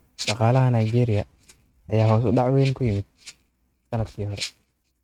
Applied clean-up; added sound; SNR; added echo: neural mask model RNNoise.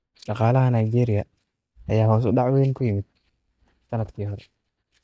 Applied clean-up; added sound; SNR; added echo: neural mask model DeepFilterNet 3.